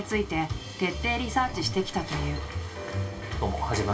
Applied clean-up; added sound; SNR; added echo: none; Buzz; 12 dB; reverberation time 0.2 s.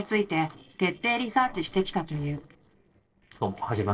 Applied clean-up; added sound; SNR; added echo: neural separator model SepFormer DNS4.